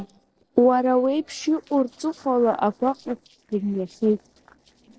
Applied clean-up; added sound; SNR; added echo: neural separator model SepFormer DNS4.